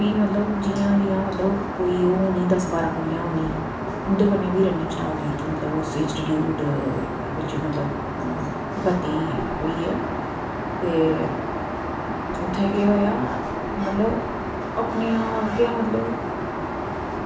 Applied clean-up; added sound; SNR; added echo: none; Aircraft; 4 dB; reverberation time 0.6 s.